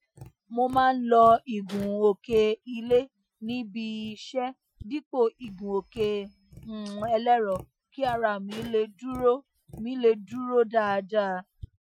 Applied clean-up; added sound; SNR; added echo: classical method Wiener filter.